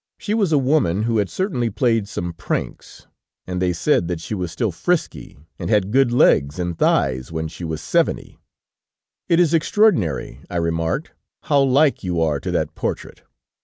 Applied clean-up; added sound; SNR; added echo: none; none; none; none.